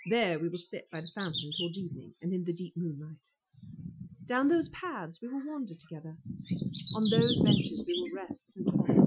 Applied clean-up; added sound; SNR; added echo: classical method Wiener filter.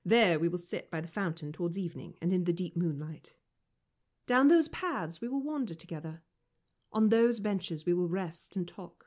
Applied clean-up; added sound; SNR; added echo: none; none; none; none.